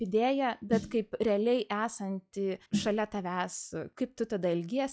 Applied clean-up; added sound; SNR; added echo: classical method log-MMSE.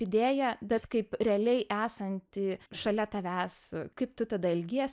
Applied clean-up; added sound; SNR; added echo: neural mask model Resemble Enhance denoiser.